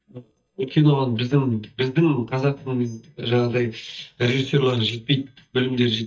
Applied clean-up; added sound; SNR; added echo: neural mask model DeepFilterNet 3.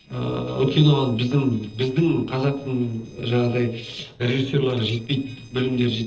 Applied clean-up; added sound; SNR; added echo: neural separator model SepFormer DNS4.